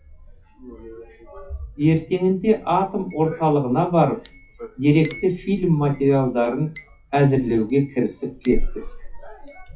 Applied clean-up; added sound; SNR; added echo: classical method WPE with log-MMSE.